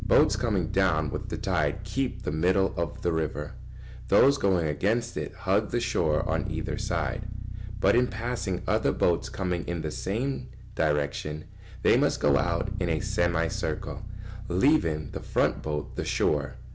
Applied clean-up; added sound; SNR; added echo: none; Bass guitar; 7 dB; none.